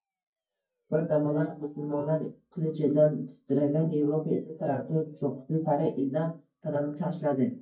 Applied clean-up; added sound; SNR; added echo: neural mask model DeepFilterNet 3.